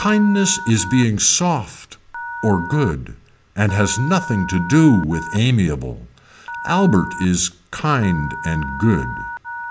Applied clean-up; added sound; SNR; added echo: none; Telephone; 12 dB; none.